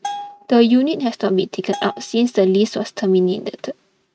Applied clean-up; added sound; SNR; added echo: neural mask model RNNoise.